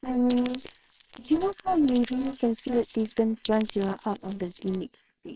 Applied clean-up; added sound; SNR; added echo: neural separator model SepFormer WHAMR!.